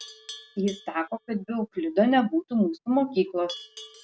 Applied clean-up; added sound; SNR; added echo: none; Livestock, farm animals, working animals; 20 dB; none.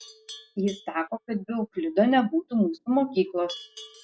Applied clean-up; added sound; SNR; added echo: classical method log-MMSE.